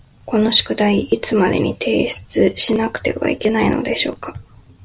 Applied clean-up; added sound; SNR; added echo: none; none; none; none.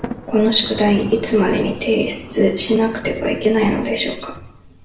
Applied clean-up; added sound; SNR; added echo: none; Thunder; 14 dB; reverberation time 0.7 s.